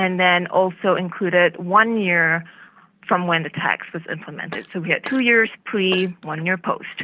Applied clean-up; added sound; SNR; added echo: none; Glass; 18 dB; none.